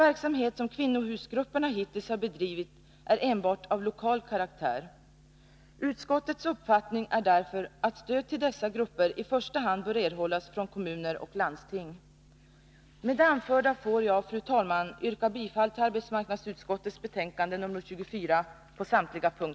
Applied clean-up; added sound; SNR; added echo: none; none; none; none.